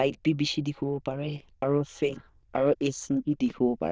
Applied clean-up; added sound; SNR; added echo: neural diffusion model UNIVERSE++.